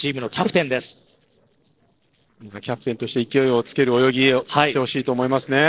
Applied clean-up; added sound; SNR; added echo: neural separator model SepFormer DNS4.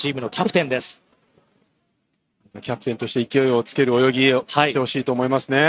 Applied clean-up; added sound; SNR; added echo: neural mask model RNNoise.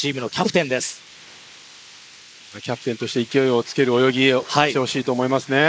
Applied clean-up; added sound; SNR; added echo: neural mask model Resemble Enhance denoiser.